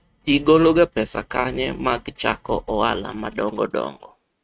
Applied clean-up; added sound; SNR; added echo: neural mask model RNNoise.